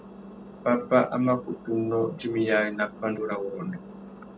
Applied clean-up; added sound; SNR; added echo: none; Engine; 16 dB; none.